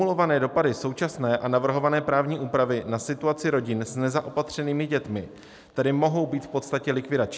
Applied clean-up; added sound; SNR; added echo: none; none; none; none.